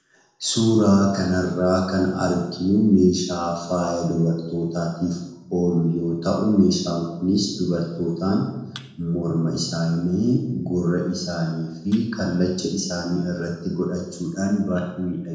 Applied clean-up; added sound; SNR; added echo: neural separator model SepFormer DNS4.